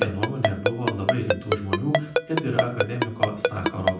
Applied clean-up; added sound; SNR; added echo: none; Ringtone; -2 dB; reverberation time 0.6 s.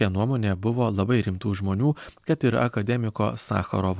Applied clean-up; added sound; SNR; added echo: none; none; none; none.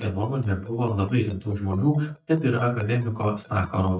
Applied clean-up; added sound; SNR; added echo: neural mask model DeepFilterNet 3.